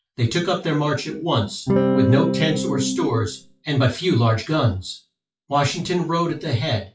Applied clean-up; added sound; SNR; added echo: classical method WPE with log-MMSE.